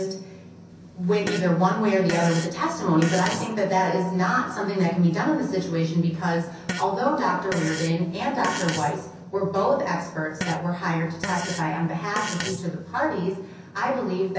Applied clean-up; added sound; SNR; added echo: none; Fart; 11 dB; reverberation time 0.6 s.